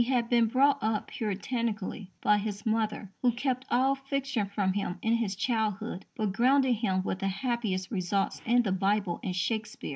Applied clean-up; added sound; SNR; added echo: none; none; none; none.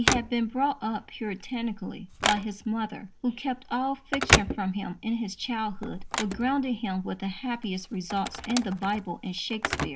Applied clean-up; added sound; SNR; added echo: none; Telephone; 3 dB; none.